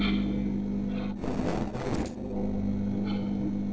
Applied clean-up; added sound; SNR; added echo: neural separator model SepFormer DNS4.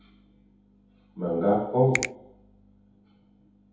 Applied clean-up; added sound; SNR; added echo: none; Finger snapping; 6 dB; reverberation time 2.1 s.